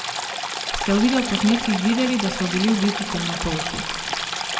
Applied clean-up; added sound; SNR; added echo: none; Stream; 4 dB; reverberation time 1.8 s.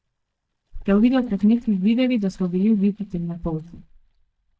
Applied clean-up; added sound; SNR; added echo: neural mask model DeepFilterNet 3.